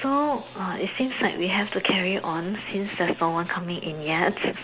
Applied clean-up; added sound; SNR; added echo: none; none; none; none.